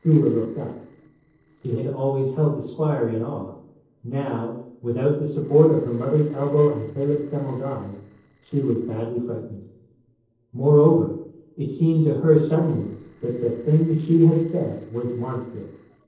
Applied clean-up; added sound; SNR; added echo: neural separator model SepFormer DNS4.